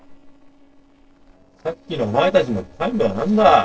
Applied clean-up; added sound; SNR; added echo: neural separator model SepFormer DNS4.